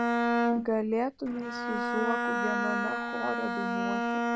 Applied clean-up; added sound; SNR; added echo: none; Bowed string instrument; -4 dB; none.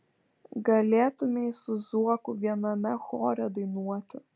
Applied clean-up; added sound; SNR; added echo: none; none; none; none.